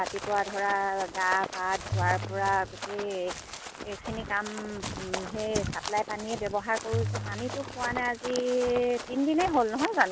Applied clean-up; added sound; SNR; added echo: none; Run + Piano; 6 dB; none.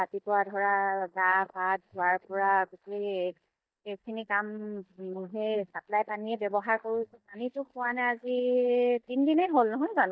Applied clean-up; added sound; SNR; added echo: neural mask model DeepFilterNet 3.